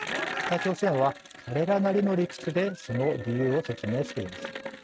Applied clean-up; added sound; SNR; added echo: neural mask model RNNoise.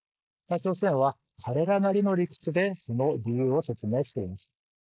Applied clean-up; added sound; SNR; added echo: neural mask model Resemble Enhance denoiser.